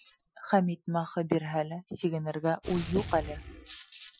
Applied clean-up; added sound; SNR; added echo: classical method Wiener filter.